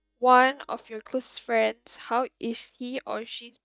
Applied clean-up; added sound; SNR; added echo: neural mask model DeepFilterNet 3.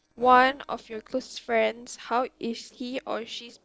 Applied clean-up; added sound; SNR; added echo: neural separator model SepFormer DNS4.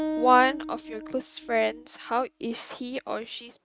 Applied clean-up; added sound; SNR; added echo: neural mask model RNNoise.